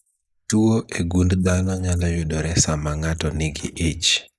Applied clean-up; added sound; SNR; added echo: neural mask model Resemble Enhance denoiser.